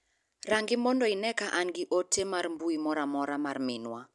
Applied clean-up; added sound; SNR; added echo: none; none; none; none.